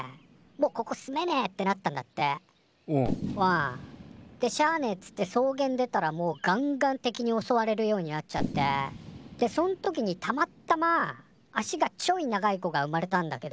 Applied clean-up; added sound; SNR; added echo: none; Fireworks; 14 dB; none.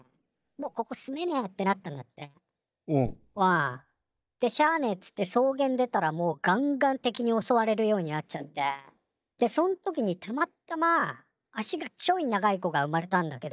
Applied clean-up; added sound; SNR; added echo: neural mask model DeepFilterNet 3.